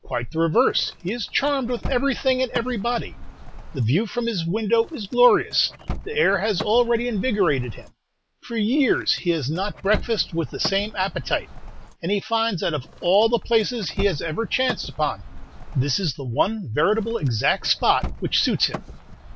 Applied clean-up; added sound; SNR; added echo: none; Car; 13 dB; none.